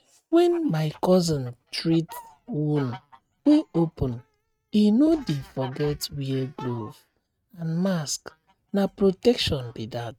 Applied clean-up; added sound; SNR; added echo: neural mask model RNNoise.